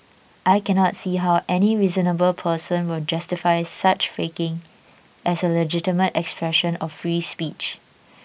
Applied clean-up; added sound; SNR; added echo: none; none; none; none.